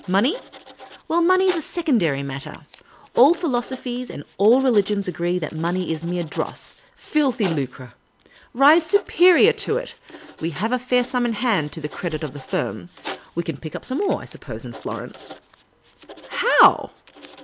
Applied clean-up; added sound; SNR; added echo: none; Writing; 19 dB; none.